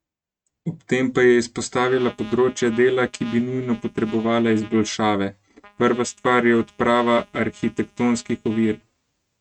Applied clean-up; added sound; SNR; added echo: neural mask model RNNoise.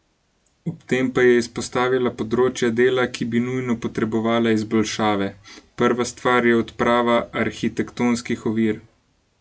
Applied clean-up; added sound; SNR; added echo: none; none; none; none.